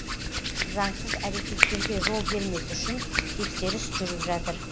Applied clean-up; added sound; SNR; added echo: none; Hands; -3 dB; none.